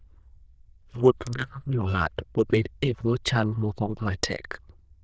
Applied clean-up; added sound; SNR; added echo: neural diffusion model UNIVERSE++.